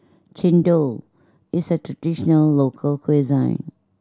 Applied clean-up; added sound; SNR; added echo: none; none; none; none.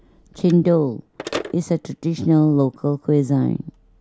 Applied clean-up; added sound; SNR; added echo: none; Telephone; 17 dB; none.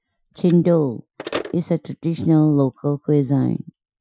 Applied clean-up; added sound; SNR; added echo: classical method Wiener filter.